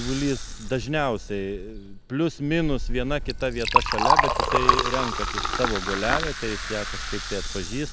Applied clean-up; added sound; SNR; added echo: none; Liquid; -2 dB; none.